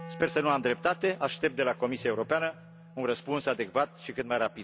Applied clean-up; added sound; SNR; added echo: none; Wind instrument, woodwind instrument; 18 dB; none.